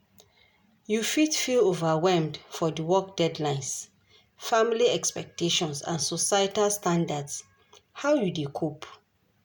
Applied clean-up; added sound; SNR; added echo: none; none; none; none.